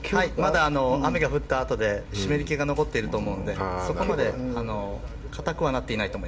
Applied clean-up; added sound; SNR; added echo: none; none; none; reverberation time 0.4 s.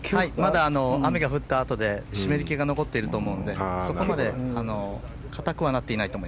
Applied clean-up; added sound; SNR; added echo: none; none; none; none.